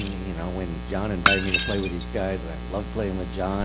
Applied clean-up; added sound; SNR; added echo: none; Shatter; 3 dB; none.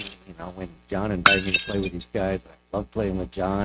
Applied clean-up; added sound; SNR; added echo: neural mask model RNNoise.